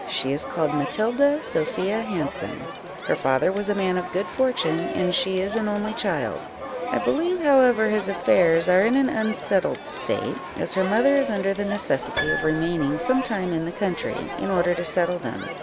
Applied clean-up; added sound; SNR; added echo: none; Crowd + Piano; 9 dB; none.